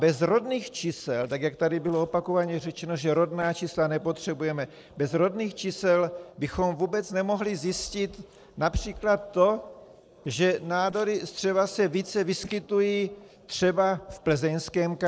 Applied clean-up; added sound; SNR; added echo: neural separator model SepFormer DNS4.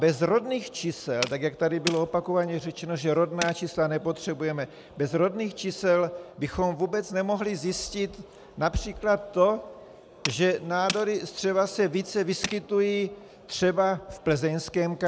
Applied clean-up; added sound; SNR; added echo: none; Tools; 13 dB; none.